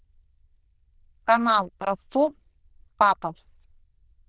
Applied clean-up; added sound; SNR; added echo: neural diffusion model UNIVERSE++.